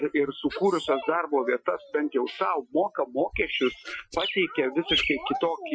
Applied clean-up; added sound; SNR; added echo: classical method Wiener filter.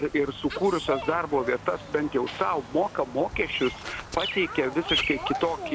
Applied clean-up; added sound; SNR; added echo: none; Bird vocalization, bird call, bird song; 8 dB; none.